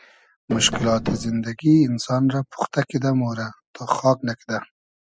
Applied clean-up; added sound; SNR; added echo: classical method spectral subtraction.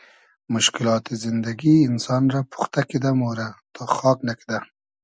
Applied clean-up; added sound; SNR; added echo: none; none; none; none.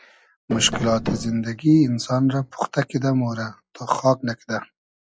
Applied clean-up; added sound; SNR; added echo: classical method log-MMSE.